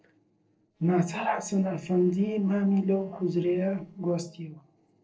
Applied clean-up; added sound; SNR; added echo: neural separator model SepFormer DNS4.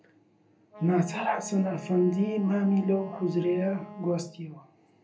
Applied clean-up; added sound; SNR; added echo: none; Wind instrument, woodwind instrument; 17 dB; reverberation time 0.3 s.